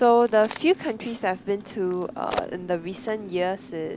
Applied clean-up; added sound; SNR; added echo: none; Motorcycle + Crack; 15 dB; none.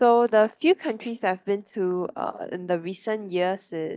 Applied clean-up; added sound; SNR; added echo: neural mask model DeepFilterNet 3.